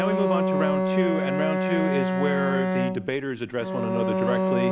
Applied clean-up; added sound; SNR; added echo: none; Bowed string instrument; -4 dB; none.